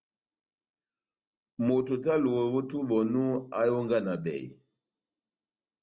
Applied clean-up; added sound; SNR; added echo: none; none; none; none.